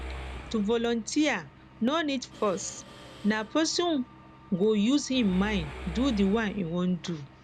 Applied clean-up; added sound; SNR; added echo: none; Mechanisms; 15 dB; none.